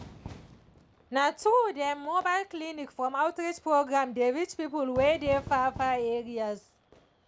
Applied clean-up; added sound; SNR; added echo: none; Fire / Fireworks; 19 dB; none.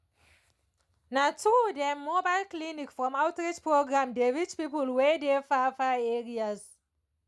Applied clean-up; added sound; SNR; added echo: none; none; none; none.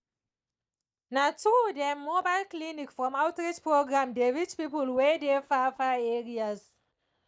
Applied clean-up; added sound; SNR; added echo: neural mask model DeepFilterNet 3.